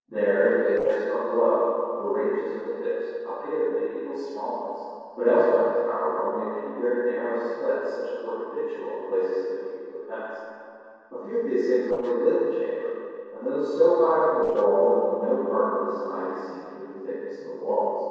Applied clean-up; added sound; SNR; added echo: neural separator model SepFormer DNS4.